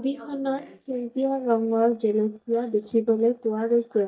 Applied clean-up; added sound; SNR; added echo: neural mask model DeepFilterNet 3.